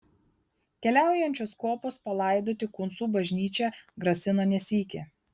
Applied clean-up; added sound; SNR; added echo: none; none; none; none.